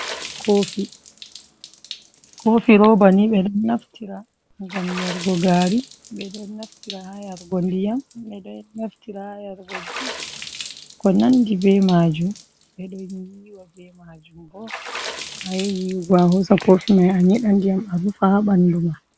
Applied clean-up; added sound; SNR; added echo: none; Water / Splash, splatter; 17 dB; none.